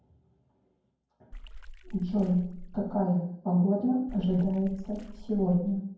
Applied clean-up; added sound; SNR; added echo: none; Water / Splash, splatter; 14 dB; reverberation time 0.9 s.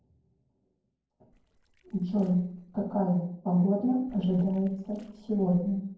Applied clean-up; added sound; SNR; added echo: neural separator model SepFormer DNS4.